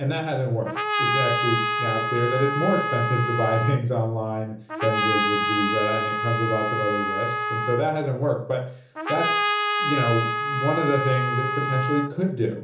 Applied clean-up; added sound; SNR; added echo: none; Trumpet; 1 dB; reverberation time 1.2 s.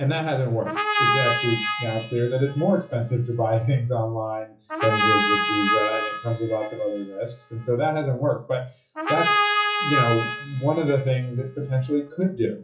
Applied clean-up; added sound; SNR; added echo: classical method WPE with log-MMSE.